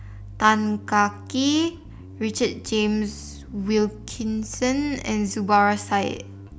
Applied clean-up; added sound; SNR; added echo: none; Bass guitar; 16 dB; none.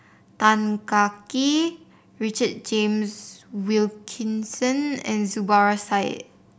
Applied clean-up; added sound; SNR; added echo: none; none; none; none.